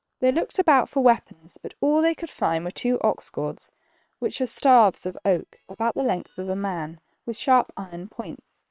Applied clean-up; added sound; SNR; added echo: neural separator model SepFormer WHAM!.